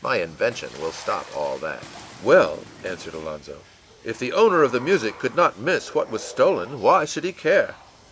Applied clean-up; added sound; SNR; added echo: none; Water / Splash, splatter; 20 dB; none.